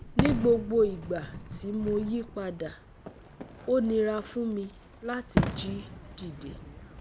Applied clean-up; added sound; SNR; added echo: none; Fireworks; 5 dB; none.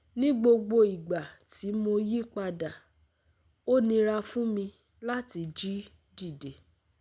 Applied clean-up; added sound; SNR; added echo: none; none; none; none.